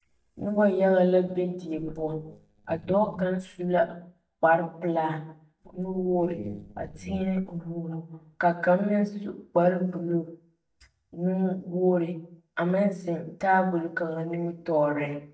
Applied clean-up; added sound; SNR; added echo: neural mask model DeepFilterNet 3.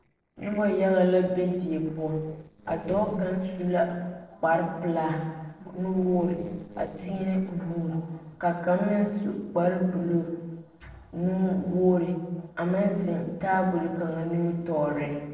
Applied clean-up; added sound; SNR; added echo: neural separator model SepFormer DNS4.